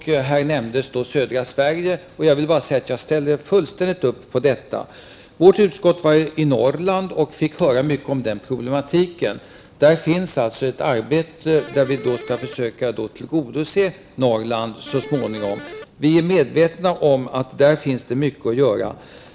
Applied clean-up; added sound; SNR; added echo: none; Electric guitar; 15 dB; none.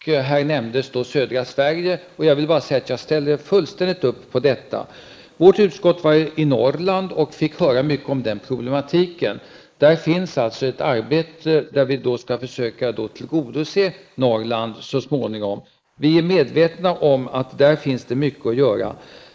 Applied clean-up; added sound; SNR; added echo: neural mask model Resemble Enhance denoiser.